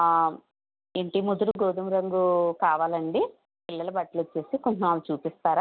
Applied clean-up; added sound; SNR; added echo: none; none; none; none.